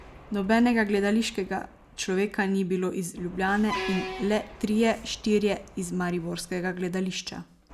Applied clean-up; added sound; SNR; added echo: none; Truck; 15 dB; none.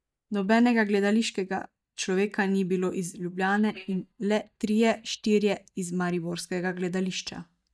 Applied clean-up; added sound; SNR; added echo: neural mask model DeepFilterNet 3.